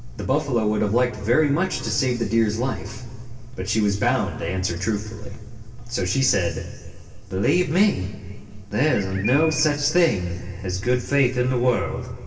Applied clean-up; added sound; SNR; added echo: none; Bird; 10 dB; reverberation time 2.1 s.